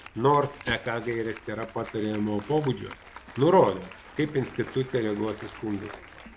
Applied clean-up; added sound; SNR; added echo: none; Applause + Fire; 17 dB; none.